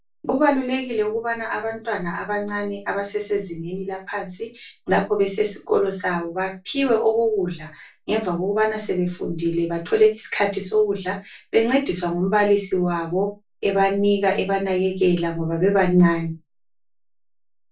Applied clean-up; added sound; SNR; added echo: none; none; none; reverberation time 0.2 s.